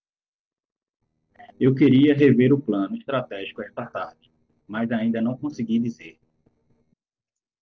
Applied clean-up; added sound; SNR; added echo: neural separator model SepFormer DNS4.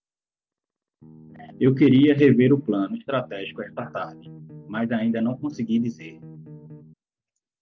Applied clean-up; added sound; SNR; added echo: none; Bass guitar; 20 dB; none.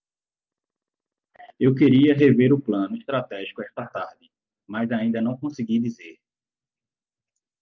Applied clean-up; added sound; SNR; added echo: none; none; none; none.